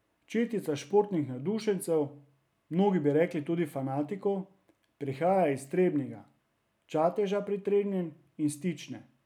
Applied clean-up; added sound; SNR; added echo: none; none; none; none.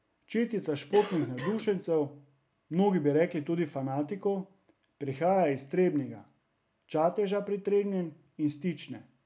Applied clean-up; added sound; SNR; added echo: none; Cough; 10 dB; none.